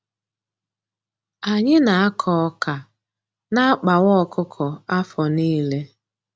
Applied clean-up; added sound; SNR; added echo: none; none; none; none.